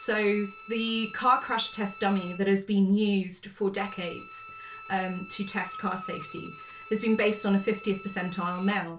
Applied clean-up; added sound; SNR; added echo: none; Bowed string instrument; 16 dB; reverberation time 0.2 s.